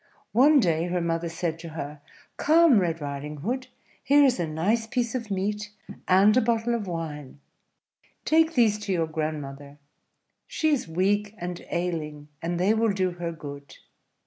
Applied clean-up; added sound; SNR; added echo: none; none; none; none.